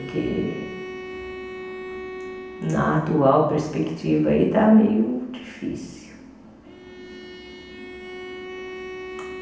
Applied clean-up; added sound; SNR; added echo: none; Bowed string instrument; 14 dB; reverberation time 0.9 s.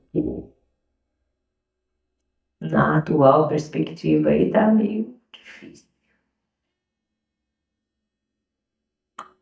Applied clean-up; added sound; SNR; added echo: neural mask model DeepFilterNet 3.